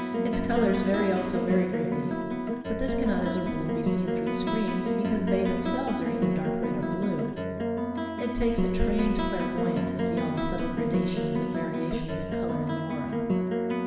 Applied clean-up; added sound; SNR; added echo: none; Plucked string instrument; -2 dB; reverberation time 1.6 s.